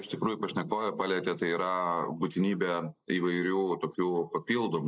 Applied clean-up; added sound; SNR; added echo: neural mask model Resemble Enhance denoiser.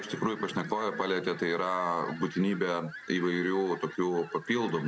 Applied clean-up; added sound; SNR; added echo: none; Fowl; 16 dB; none.